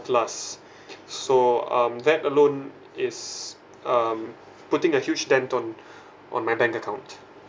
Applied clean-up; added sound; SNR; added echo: none; none; none; none.